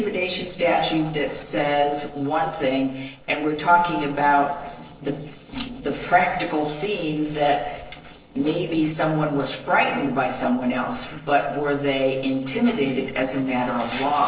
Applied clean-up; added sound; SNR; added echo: neural separator model SepFormer DNS4.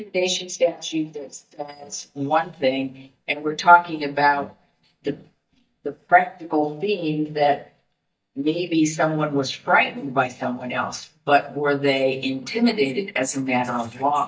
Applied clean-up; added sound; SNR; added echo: neural mask model DeepFilterNet 3.